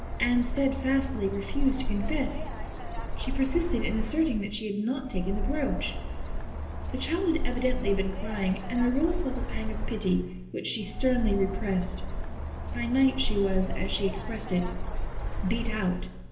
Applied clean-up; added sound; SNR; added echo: none; Bird; 1 dB; reverberation time 1.4 s.